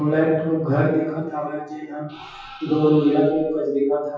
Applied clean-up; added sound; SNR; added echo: classical method WPE with log-MMSE.